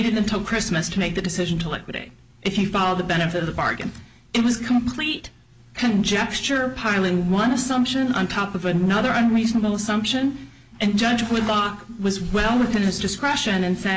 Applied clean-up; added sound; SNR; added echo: none; none; none; none.